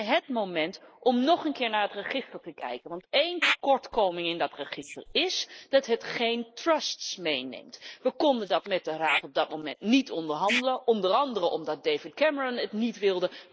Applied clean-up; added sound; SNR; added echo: neural mask model Resemble Enhance denoiser.